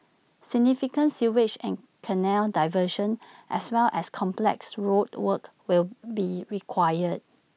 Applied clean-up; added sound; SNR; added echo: none; none; none; none.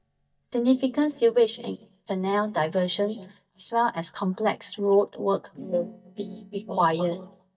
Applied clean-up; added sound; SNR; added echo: neural mask model DeepFilterNet 3.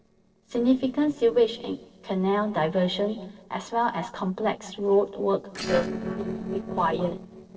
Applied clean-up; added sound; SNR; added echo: neural separator model SepFormer DNS4.